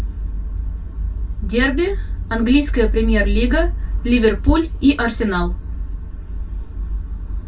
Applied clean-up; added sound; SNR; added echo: none; none; none; reverberation time 0.2 s.